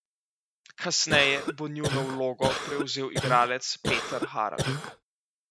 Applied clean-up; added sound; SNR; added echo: none; Cough; 2 dB; none.